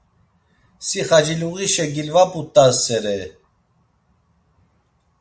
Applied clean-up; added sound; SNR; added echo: none; none; none; none.